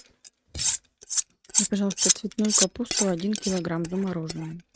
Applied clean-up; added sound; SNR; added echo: neural mask model RNNoise.